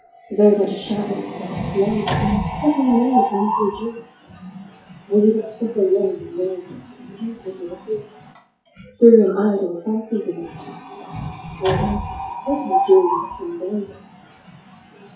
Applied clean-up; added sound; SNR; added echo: classical method WPE with log-MMSE.